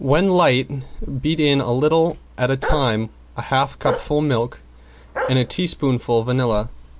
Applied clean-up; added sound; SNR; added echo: none; Bark; 11 dB; none.